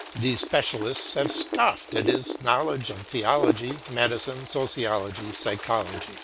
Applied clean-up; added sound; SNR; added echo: none; Wind; 6 dB; none.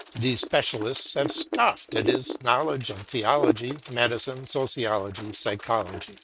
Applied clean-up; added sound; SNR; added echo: neural mask model RNNoise.